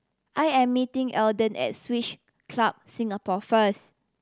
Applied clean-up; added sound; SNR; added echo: none; none; none; none.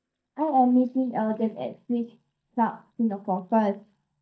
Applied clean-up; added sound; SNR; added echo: neural mask model DeepFilterNet 3.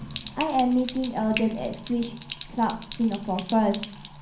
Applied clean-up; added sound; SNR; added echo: none; Sink (filling or washing); 9 dB; reverberation time 0.6 s.